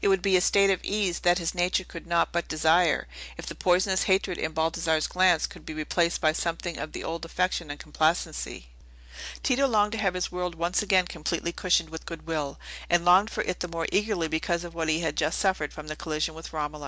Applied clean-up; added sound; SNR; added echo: none; none; none; none.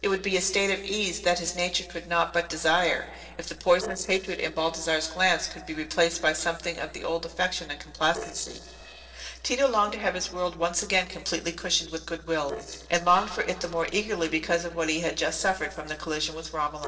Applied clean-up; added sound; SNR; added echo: neural separator model SepFormer DNS4.